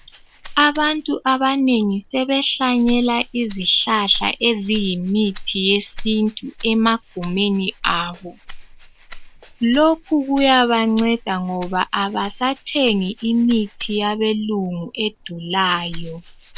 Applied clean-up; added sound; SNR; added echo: none; Rattle (instrument); 16 dB; none.